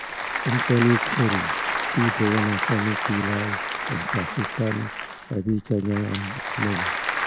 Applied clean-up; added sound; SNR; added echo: none; Applause / Crowd; 2 dB; none.